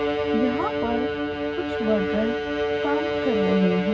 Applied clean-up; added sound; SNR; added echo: none; Bowed string instrument; -2 dB; reverberation time 0.4 s.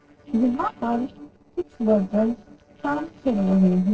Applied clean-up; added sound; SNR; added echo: neural separator model SepFormer DNS4.